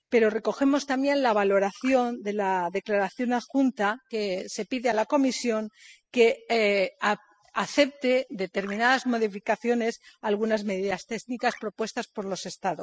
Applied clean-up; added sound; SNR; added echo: classical method spectral subtraction.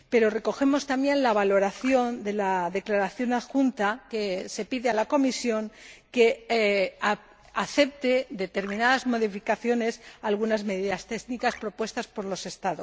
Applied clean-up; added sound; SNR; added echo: none; Marimba, xylophone; 17 dB; none.